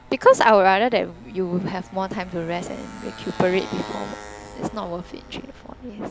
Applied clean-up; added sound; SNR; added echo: none; Motorcycle; 18 dB; none.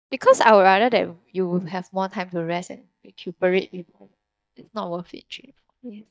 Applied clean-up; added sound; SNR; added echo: neural mask model DeepFilterNet 3.